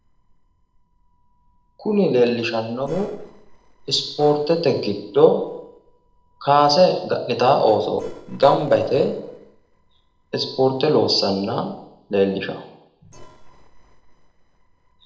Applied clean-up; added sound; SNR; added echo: neural separator model SepFormer DNS4.